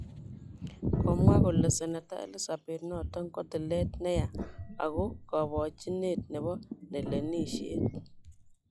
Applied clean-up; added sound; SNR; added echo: classical method log-MMSE.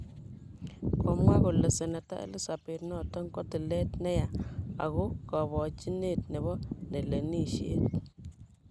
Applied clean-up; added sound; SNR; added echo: none; none; none; none.